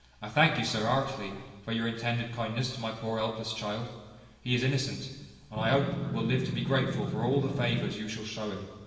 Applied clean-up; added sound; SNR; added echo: none; Engine; 2 dB; reverberation time 1.4 s.